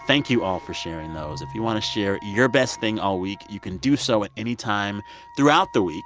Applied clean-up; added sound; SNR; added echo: none; Wind instrument, woodwind instrument; 19 dB; none.